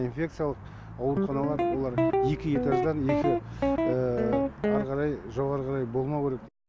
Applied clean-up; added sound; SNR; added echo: none; Guitar; -2 dB; none.